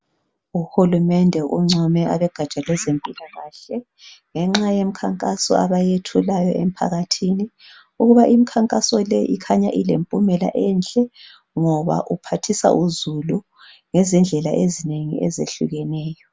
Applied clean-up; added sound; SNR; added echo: none; none; none; none.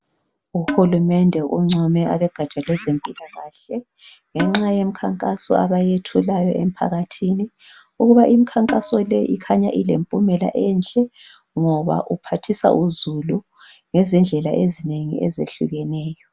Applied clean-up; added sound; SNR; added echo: none; Percussion; 9 dB; none.